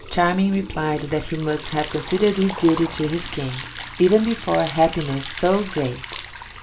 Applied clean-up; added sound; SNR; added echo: none; Liquid; 10 dB; reverberation time 0.3 s.